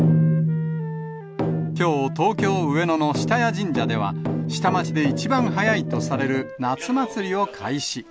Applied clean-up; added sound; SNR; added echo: none; Wind instrument, woodwind instrument; 18 dB; none.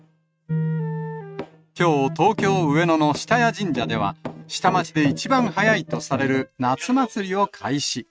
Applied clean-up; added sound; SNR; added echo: neural mask model RNNoise.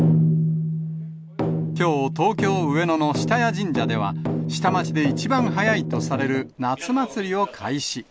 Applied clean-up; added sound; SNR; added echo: none; none; none; none.